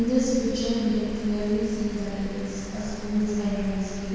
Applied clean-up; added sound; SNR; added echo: none; Rain; 11 dB; reverberation time 2.1 s.